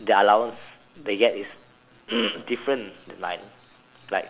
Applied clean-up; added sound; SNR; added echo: none; none; none; none.